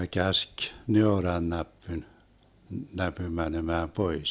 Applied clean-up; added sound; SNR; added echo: none; none; none; none.